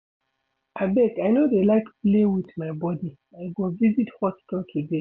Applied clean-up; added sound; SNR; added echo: none; none; none; none.